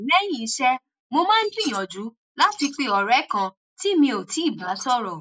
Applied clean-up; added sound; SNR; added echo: neural mask model Resemble Enhance denoiser.